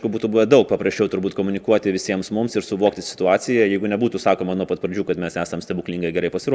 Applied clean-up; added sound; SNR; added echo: none; none; none; none.